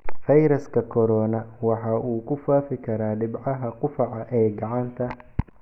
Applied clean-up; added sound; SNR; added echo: none; none; none; none.